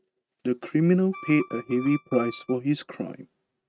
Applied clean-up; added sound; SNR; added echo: neural mask model RNNoise.